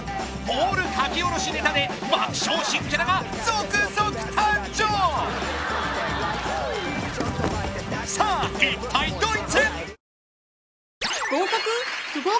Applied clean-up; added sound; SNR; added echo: none; none; none; none.